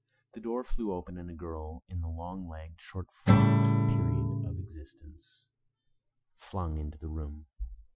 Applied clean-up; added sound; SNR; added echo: classical method Wiener filter.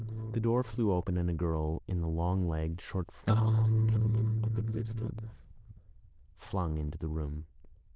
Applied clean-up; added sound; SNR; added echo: neural diffusion model UNIVERSE++.